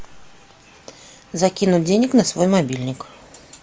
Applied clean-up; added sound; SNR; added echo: none; none; none; none.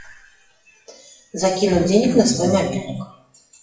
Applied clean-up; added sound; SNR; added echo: classical method WPE with log-MMSE.